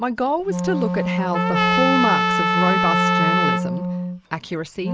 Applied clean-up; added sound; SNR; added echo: none; Wind instrument, woodwind instrument + Trumpet; -4 dB; none.